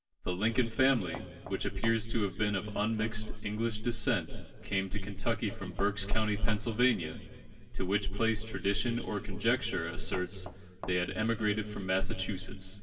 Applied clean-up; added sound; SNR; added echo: none; Knock; 17 dB; reverberation time 2.4 s.